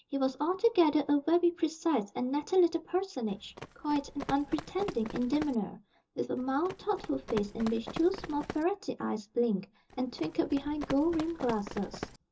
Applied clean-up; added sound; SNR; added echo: none; Run; 12 dB; reverberation time 0.2 s.